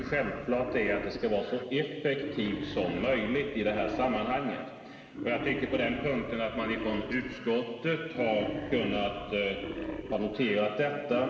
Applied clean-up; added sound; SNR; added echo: none; Wild animals; 9 dB; reverberation time 2.1 s.